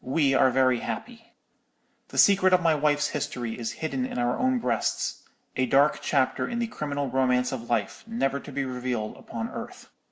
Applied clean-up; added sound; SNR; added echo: none; none; none; none.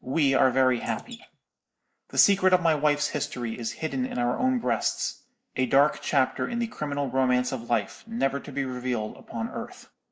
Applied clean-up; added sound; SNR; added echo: neural mask model Resemble Enhance denoiser.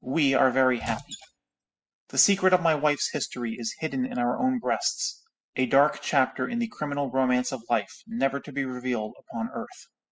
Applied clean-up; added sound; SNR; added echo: classical method spectral subtraction.